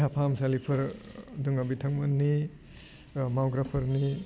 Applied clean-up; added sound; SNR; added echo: none; none; none; none.